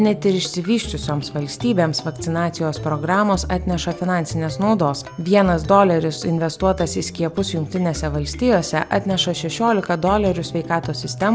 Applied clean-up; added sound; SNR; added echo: none; none; none; none.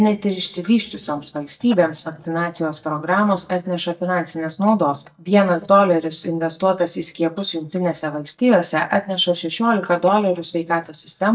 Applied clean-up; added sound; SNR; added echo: neural mask model DeepFilterNet 3.